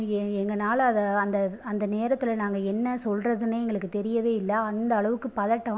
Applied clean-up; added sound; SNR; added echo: none; none; none; none.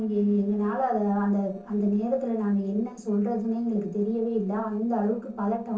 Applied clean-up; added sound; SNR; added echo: neural separator model SepFormer DNS4.